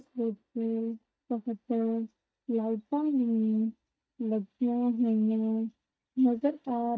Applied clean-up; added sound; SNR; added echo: neural mask model DeepFilterNet 3.